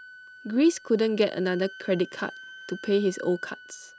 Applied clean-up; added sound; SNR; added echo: none; Wind instrument, woodwind instrument; 19 dB; none.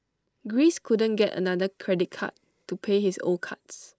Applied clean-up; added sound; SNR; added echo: neural mask model Resemble Enhance denoiser.